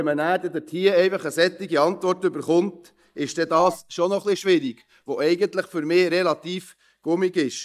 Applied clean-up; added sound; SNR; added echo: neural mask model DeepFilterNet 3.